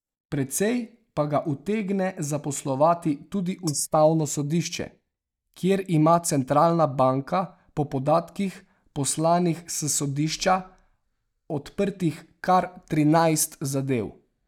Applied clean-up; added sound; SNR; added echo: neural mask model DeepFilterNet 3.